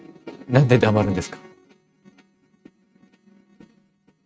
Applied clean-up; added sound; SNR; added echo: neural mask model RNNoise.